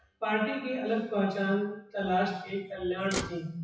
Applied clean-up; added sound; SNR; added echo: classical method WPE with log-MMSE.